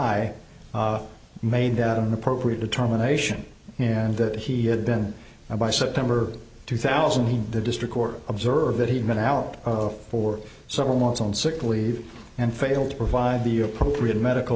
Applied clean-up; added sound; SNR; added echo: none; none; none; none.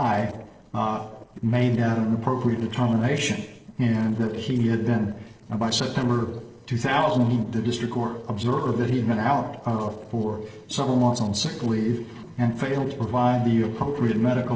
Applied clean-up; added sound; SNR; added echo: neural separator model SepFormer DNS4.